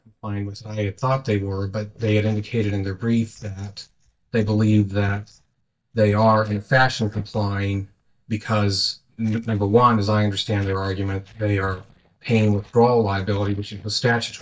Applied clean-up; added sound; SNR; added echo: neural mask model DeepFilterNet 3.